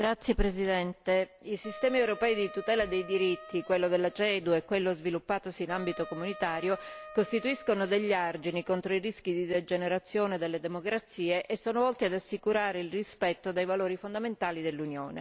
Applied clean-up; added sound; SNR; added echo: none; Wind instrument, woodwind instrument; 16 dB; none.